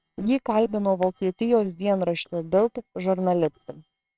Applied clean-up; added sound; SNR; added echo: neural separator model SepFormer WHAMR!.